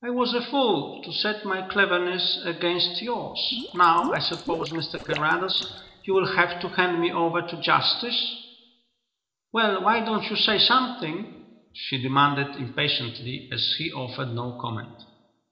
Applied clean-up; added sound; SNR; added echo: neural separator model SepFormer DNS4.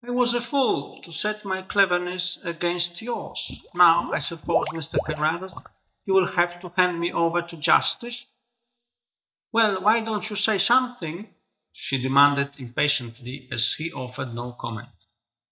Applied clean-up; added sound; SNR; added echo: neural mask model DeepFilterNet 3.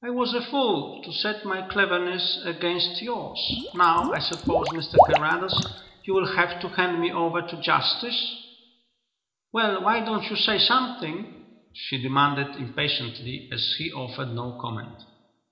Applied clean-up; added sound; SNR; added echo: none; Water / Liquid; 0 dB; reverberation time 0.8 s.